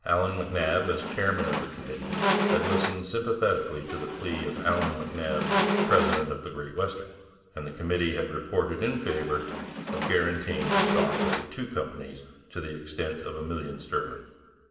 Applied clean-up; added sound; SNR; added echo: none; Squeak; 0 dB; reverberation time 1.2 s.